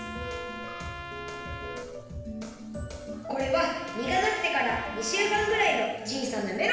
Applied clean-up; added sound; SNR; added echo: none; Trumpet; 12 dB; reverberation time 1.0 s.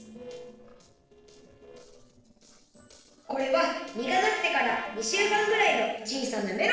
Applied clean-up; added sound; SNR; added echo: neural separator model SepFormer DNS4.